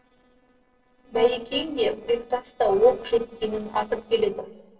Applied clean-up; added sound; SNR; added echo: neural separator model SepFormer DNS4.